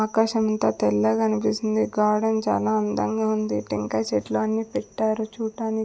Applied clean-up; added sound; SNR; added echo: none; none; none; none.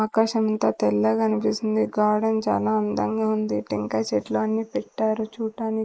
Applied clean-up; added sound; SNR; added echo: neural mask model Resemble Enhance denoiser.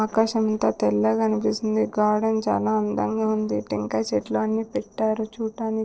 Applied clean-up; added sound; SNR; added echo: neural separator model SepFormer DNS4.